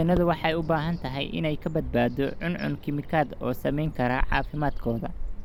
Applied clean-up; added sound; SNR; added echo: none; Bird vocalization, bird call, bird song; 6 dB; none.